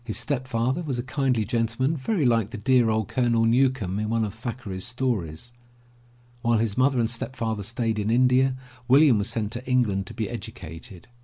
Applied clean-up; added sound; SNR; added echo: none; none; none; none.